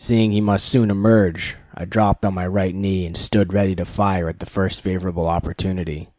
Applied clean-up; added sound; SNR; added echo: none; none; none; none.